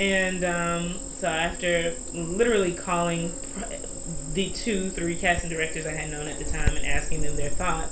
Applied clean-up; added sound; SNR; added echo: none; Cricket; 0 dB; reverberation time 0.3 s.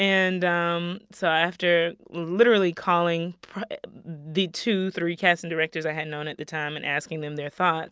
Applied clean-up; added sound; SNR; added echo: none; none; none; none.